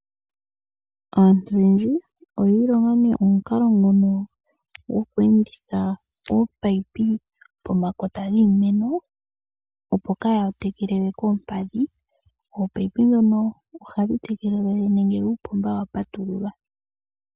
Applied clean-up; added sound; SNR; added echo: none; none; none; none.